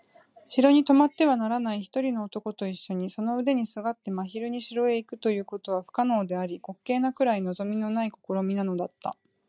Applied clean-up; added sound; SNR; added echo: none; none; none; none.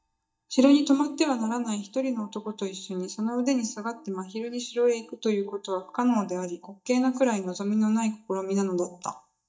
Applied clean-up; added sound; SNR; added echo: neural mask model DeepFilterNet 3.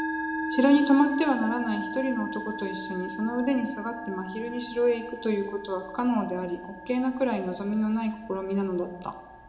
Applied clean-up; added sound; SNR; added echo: none; Musical instrument; 9 dB; reverberation time 0.6 s.